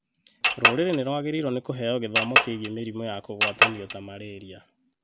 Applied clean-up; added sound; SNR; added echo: none; Chink, clink; -4 dB; none.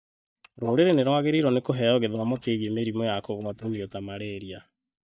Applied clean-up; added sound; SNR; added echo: neural mask model DeepFilterNet 3.